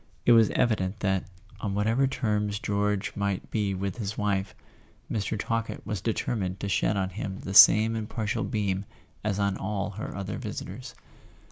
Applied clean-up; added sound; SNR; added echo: none; none; none; none.